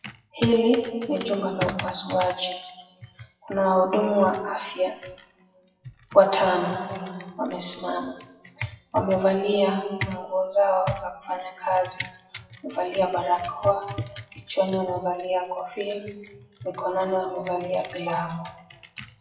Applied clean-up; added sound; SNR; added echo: classical method WPE with log-MMSE.